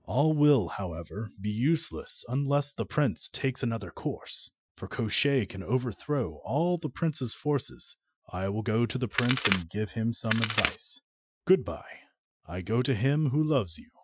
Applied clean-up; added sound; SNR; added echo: classical method Wiener filter.